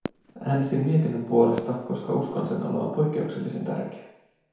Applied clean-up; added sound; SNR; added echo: none; Fireworks; 16 dB; reverberation time 0.9 s.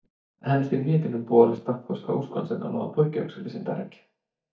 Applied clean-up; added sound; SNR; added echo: neural mask model DeepFilterNet 3.